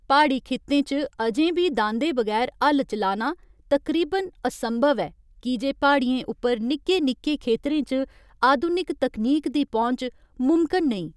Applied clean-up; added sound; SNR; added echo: none; none; none; none.